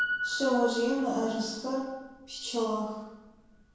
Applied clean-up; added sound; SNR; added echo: none; Piano; 8 dB; reverberation time 1.0 s.